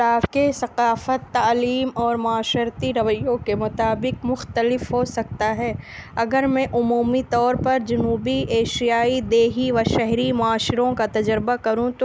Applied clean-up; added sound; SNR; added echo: none; none; none; none.